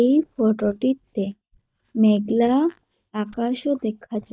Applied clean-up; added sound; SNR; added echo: neural mask model DeepFilterNet 3.